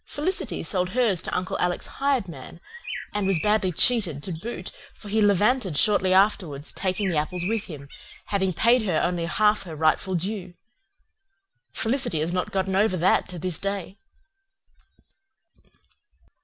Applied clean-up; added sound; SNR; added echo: none; Bird; 12 dB; none.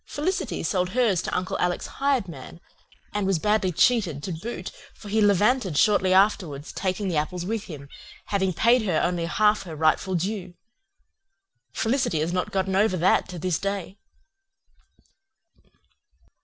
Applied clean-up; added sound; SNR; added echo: neural separator model SepFormer DNS4.